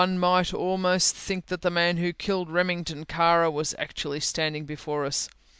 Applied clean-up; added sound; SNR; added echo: none; none; none; none.